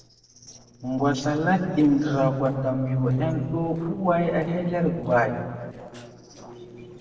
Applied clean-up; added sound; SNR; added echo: neural separator model SepFormer DNS4.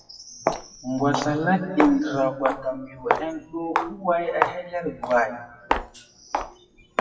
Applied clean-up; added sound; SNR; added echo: classical method WPE with log-MMSE.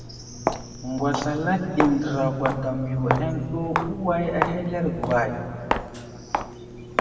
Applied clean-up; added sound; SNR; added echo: none; Walk, footsteps; 4 dB; reverberation time 2.1 s.